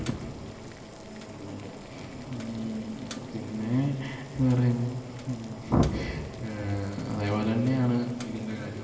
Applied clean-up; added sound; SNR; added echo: none; Boiling; 15 dB; reverberation time 2.1 s.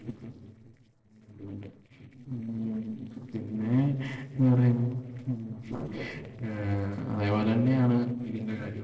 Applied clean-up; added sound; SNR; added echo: neural separator model SepFormer DNS4.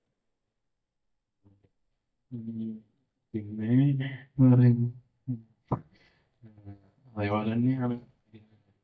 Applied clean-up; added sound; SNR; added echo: neural mask model DeepFilterNet 3.